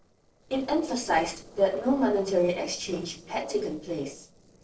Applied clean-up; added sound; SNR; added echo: neural separator model SepFormer DNS4.